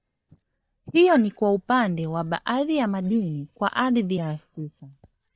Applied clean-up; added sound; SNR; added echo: neural mask model DeepFilterNet 3.